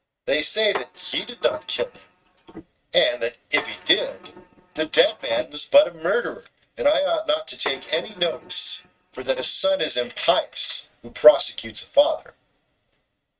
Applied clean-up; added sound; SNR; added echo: neural mask model RNNoise.